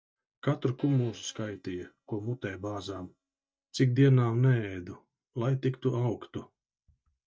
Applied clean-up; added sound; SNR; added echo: neural mask model DeepFilterNet 3.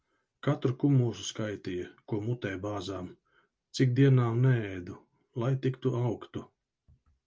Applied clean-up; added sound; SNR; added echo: none; none; none; none.